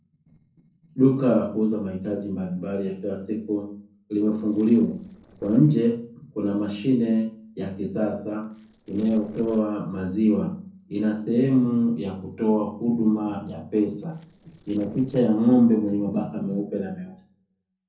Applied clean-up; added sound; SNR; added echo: neural separator model SepFormer DNS4.